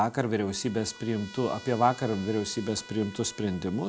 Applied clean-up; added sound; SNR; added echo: none; Trumpet; 19 dB; none.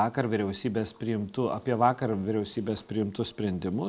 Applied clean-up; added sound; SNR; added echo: none; none; none; none.